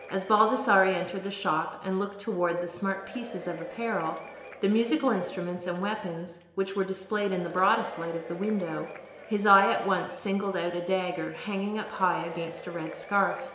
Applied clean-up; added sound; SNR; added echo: none; Applause / Crowd / Cheering; 18 dB; reverberation time 1.0 s.